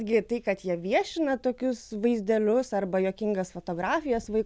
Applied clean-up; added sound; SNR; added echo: none; none; none; none.